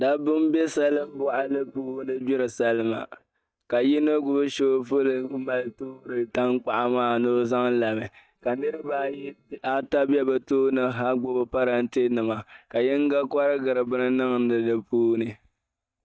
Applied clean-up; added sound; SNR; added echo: neural mask model DeepFilterNet 3.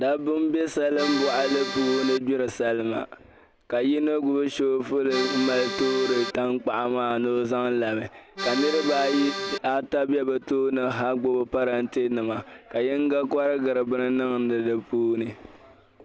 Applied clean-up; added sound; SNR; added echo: none; Accordion; 5 dB; none.